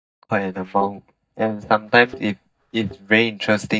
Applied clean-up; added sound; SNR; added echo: neural mask model DeepFilterNet 3.